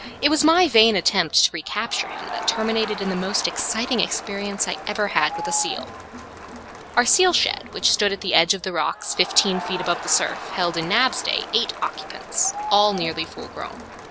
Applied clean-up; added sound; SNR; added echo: none; Crowd; 11 dB; none.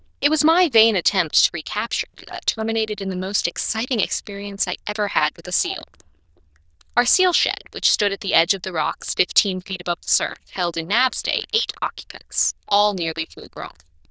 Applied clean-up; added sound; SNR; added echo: neural diffusion model UNIVERSE++.